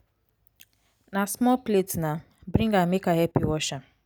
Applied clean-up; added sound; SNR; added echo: none; none; none; none.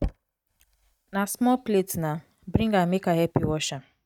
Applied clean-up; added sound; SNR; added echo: neural mask model RNNoise.